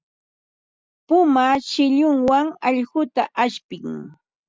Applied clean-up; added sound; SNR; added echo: none; none; none; none.